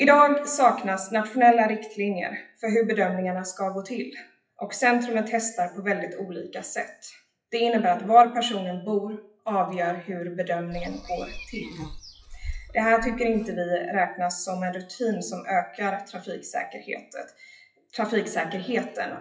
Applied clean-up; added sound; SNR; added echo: classical method WPE with log-MMSE.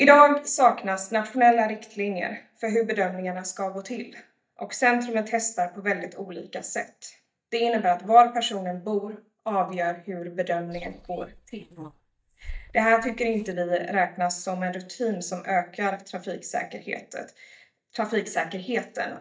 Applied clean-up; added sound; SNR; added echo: neural mask model DeepFilterNet 3.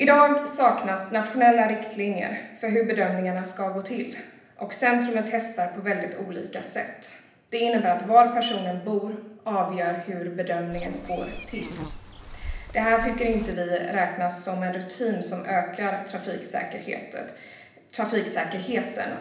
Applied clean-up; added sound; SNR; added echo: none; Walk, footsteps / Insect; 11 dB; reverberation time 0.8 s.